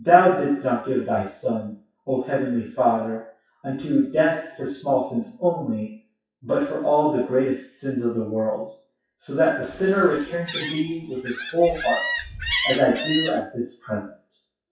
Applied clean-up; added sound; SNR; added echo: classical method WPE with log-MMSE.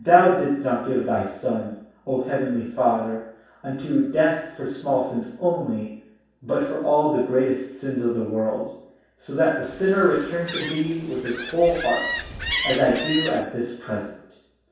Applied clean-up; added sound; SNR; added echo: none; Gull, seagull; 7 dB; reverberation time 0.7 s.